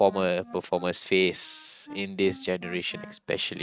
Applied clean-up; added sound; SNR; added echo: neural mask model RNNoise.